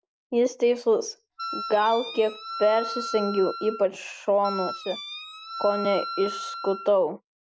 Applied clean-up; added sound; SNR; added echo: none; Wind instrument, woodwind instrument; 9 dB; none.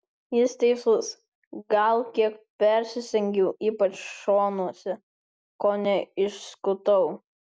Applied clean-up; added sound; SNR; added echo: none; none; none; none.